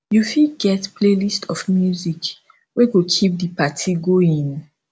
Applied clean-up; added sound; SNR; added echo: none; none; none; none.